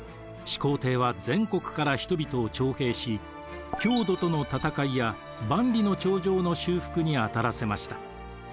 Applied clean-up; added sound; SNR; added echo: none; none; none; none.